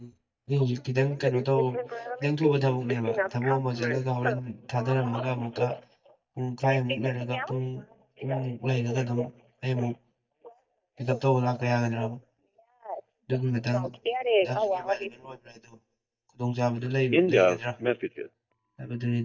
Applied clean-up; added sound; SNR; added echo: neural mask model DeepFilterNet 3.